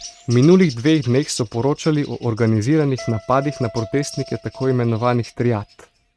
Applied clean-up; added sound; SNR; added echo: neural mask model RNNoise.